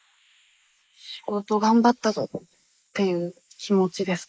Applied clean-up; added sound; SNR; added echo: neural mask model Resemble Enhance denoiser.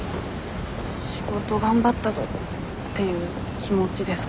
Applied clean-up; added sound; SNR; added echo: none; none; none; none.